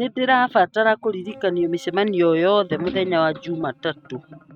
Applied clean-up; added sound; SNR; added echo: neural mask model RNNoise.